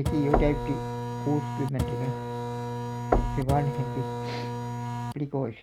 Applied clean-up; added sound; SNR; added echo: none; Knock + Printer; -1 dB; none.